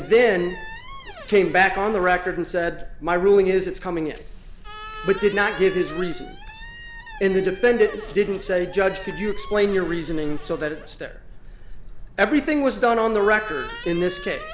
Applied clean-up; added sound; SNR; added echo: none; Squeak; 19 dB; none.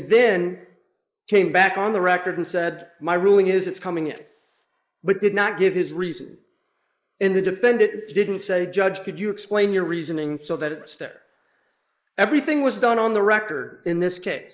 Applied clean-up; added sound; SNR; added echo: neural mask model Resemble Enhance denoiser.